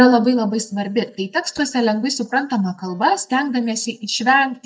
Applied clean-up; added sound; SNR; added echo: neural mask model DeepFilterNet 3.